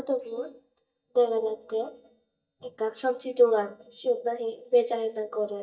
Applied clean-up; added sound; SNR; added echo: neural mask model DeepFilterNet 3.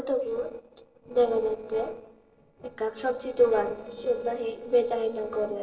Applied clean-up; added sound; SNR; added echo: neural separator model SepFormer DNS4.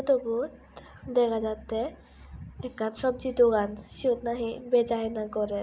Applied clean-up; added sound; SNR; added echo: none; none; none; none.